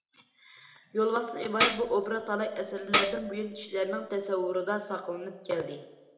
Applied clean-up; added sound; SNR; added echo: none; Tambourine; 1 dB; reverberation time 0.6 s.